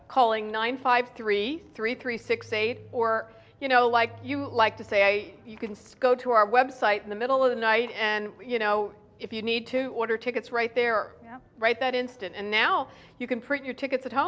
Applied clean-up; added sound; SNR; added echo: none; none; none; none.